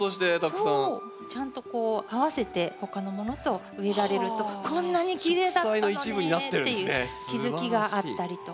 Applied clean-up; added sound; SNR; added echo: none; none; none; none.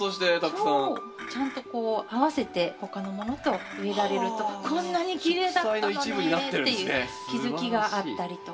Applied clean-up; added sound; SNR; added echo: none; Chink, clink; 20 dB; reverberation time 0.1 s.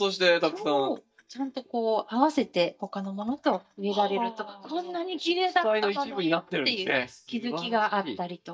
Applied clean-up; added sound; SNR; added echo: neural mask model DeepFilterNet 3.